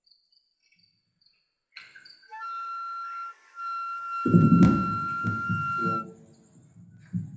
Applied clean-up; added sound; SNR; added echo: none; Wind instrument, woodwind instrument; 6 dB; reverberation time 0.8 s.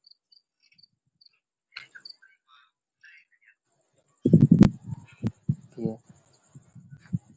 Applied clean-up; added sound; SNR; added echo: none; none; none; none.